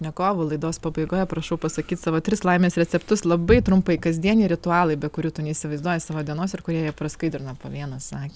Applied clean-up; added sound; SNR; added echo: none; none; none; none.